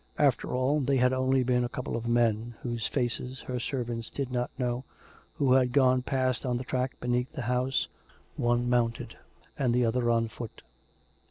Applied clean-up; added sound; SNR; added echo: none; none; none; none.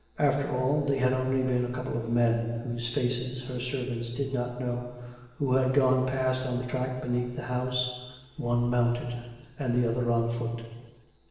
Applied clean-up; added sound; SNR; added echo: none; none; none; reverberation time 1.2 s.